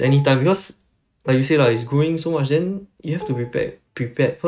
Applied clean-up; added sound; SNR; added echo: neural mask model RNNoise.